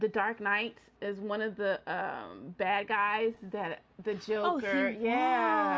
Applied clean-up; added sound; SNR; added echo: none; none; none; none.